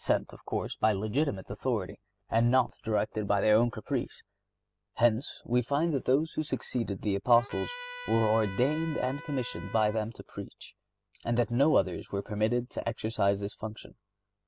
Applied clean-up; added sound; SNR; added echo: none; Trumpet; 14 dB; none.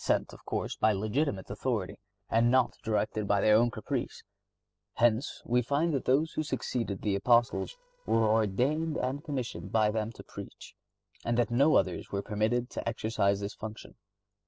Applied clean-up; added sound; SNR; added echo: neural separator model SepFormer DNS4.